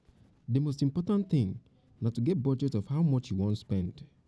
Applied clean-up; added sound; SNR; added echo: none; none; none; none.